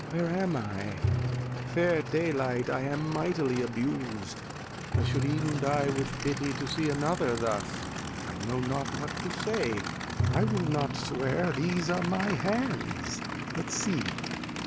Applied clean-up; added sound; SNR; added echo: none; Bowed string instrument + Idling / Aircraft; 3 dB; none.